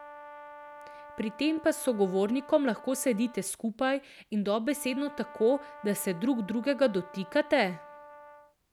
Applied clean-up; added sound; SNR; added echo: none; Brass instrument; 18 dB; none.